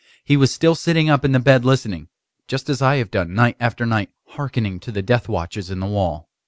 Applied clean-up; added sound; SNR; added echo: none; none; none; none.